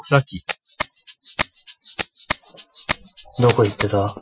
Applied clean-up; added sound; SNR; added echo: classical method Wiener filter.